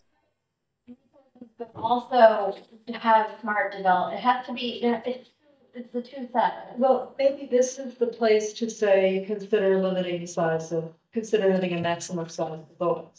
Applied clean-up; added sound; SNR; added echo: neural mask model DeepFilterNet 3.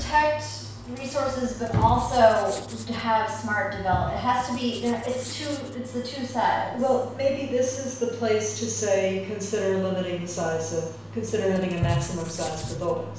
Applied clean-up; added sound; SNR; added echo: none; Writing; 19 dB; reverberation time 0.7 s.